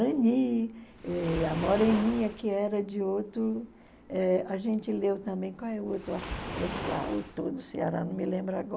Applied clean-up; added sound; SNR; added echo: none; Waves, surf; 12 dB; none.